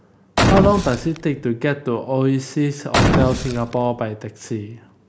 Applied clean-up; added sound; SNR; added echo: none; Boom; -2 dB; none.